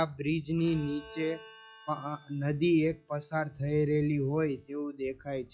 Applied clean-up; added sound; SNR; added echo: classical method log-MMSE.